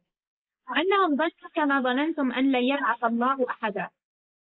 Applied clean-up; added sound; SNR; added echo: neural mask model Resemble Enhance denoiser.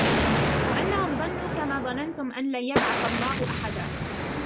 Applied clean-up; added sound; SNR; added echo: none; Explosion; -4 dB; none.